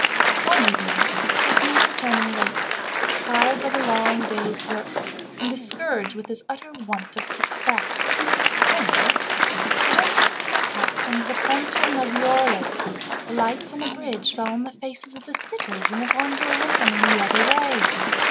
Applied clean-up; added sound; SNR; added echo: none; Applause; -5 dB; none.